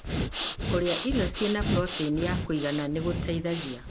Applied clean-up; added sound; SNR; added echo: none; Breathing; 1 dB; none.